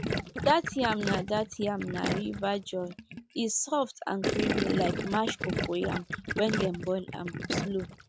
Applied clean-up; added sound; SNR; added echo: none; Gurgling; 3 dB; none.